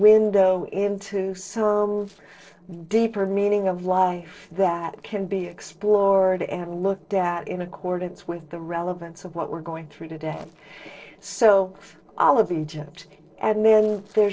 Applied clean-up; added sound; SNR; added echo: neural separator model SepFormer DNS4.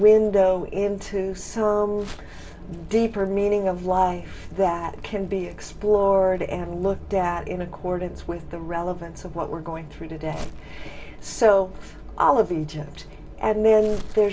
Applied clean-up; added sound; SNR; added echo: none; Crumpling, crinkling; 19 dB; reverberation time 0.2 s.